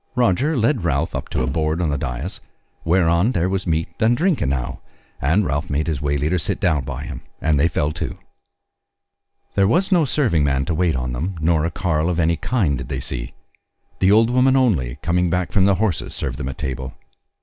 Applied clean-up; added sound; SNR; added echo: none; Thump, thud; 13 dB; none.